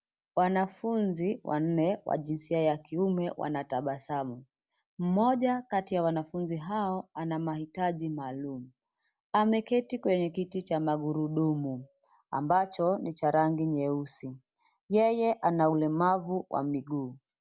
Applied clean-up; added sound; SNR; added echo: none; none; none; none.